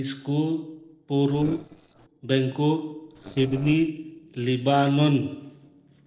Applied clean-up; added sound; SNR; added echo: neural separator model SepFormer DNS4.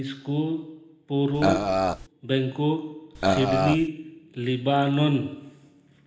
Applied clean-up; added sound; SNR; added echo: none; Burping, eructation; -2 dB; reverberation time 1.1 s.